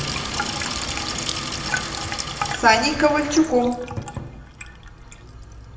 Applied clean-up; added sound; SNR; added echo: none; Sink (filling or washing); 4 dB; reverberation time 0.7 s.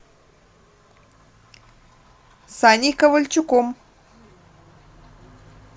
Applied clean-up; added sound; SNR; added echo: none; none; none; none.